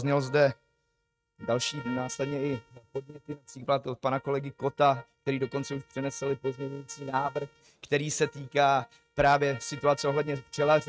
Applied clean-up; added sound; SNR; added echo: neural mask model RNNoise.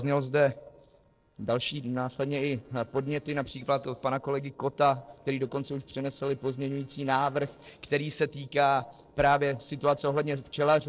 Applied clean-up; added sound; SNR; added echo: neural separator model SepFormer DNS4.